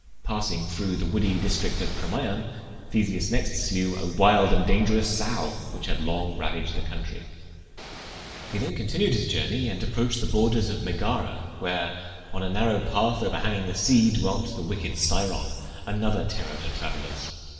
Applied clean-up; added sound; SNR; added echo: none; Ocean / Boat, Water vehicle; 14 dB; reverberation time 2.1 s.